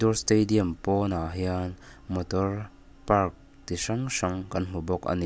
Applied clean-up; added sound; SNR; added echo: none; none; none; none.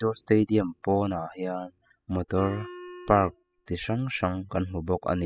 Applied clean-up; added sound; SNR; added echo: classical method spectral subtraction.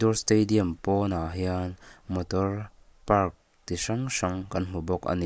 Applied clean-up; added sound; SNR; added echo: neural mask model Resemble Enhance denoiser.